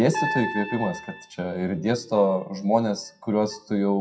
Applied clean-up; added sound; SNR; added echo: classical method WPE with log-MMSE.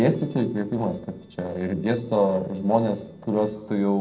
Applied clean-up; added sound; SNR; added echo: neural separator model SepFormer DNS4.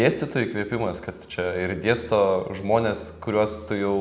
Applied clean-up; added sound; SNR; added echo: none; none; none; none.